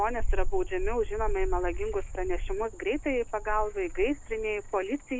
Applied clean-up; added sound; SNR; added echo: none; Frog; 0 dB; none.